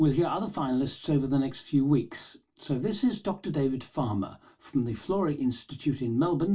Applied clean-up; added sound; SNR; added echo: none; none; none; reverberation time 0.2 s.